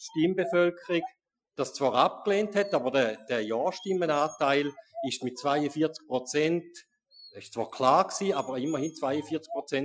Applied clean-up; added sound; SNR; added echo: classical method Wiener filter.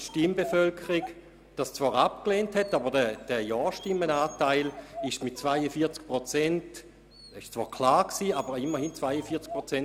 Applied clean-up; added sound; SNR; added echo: none; Dog; 18 dB; none.